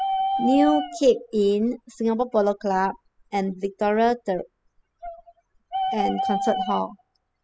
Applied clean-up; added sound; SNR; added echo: classical method spectral subtraction.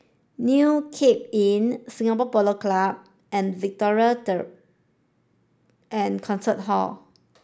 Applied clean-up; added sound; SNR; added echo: none; none; none; none.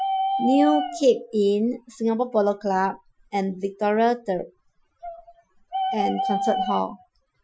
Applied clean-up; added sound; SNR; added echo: classical method Wiener filter.